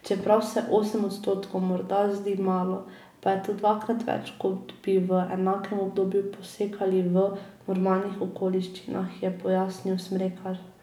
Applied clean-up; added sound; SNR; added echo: none; none; none; none.